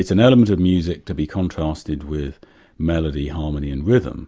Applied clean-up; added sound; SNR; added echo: none; none; none; none.